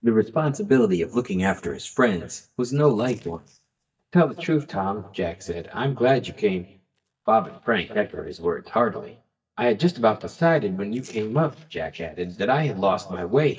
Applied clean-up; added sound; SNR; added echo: neural mask model DeepFilterNet 3.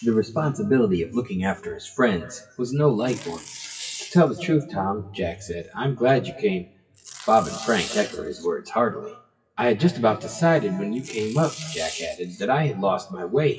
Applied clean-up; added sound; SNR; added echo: classical method WPE with log-MMSE.